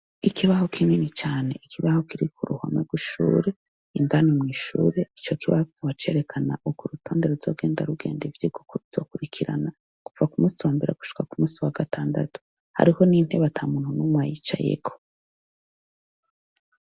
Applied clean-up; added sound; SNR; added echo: none; none; none; none.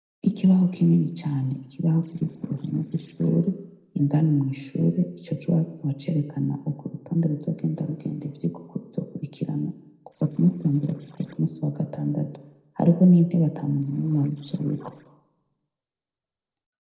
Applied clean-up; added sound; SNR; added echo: neural separator model SepFormer DNS4.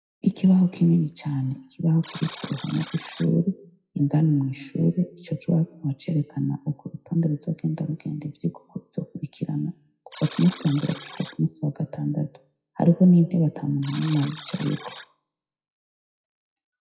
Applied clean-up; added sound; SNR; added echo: classical method WPE with log-MMSE.